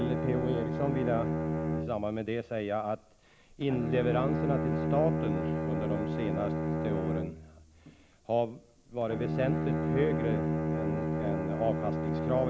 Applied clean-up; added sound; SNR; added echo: none; Bowed string instrument; -2 dB; none.